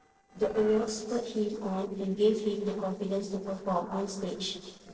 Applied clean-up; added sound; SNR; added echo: neural separator model SepFormer DNS4.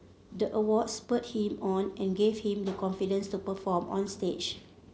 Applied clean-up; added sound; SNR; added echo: none; none; none; none.